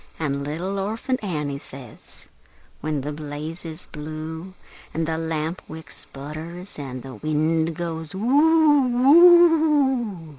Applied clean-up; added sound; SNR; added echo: neural mask model Resemble Enhance denoiser.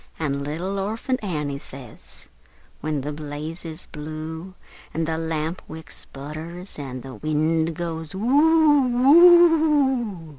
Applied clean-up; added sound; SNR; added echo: none; none; none; none.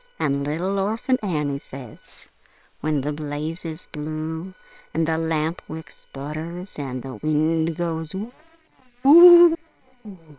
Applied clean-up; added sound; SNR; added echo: neural separator model SepFormer WHAM!.